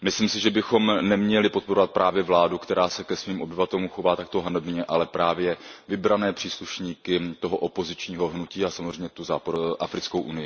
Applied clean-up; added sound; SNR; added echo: none; none; none; none.